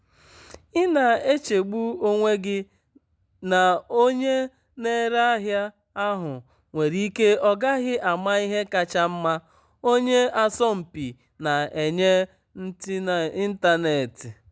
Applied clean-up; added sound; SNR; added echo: none; none; none; none.